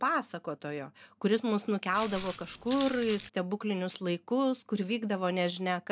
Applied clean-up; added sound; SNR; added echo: none; Walk, footsteps; 9 dB; none.